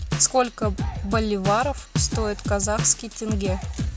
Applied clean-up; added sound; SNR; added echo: none; Drum kit; 3 dB; none.